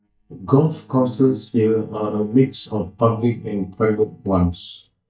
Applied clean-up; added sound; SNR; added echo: neural mask model DeepFilterNet 3.